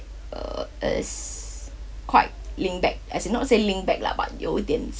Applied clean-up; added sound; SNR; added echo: none; none; none; none.